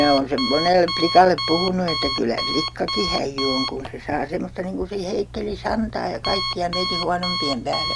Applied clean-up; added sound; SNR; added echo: none; Alarm; 5 dB; none.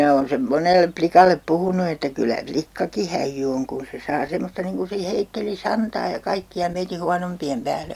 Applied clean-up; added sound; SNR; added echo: none; none; none; none.